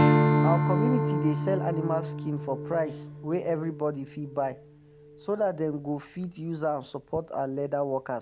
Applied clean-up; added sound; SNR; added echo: none; Strum; -1 dB; none.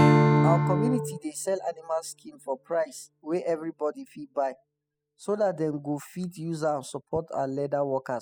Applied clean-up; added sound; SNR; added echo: classical method spectral subtraction.